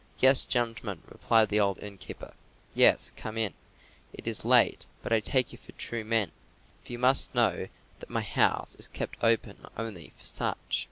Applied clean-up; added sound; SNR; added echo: none; none; none; none.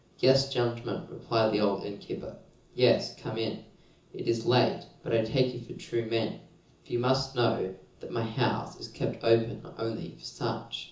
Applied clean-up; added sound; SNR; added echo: none; none; none; reverberation time 0.6 s.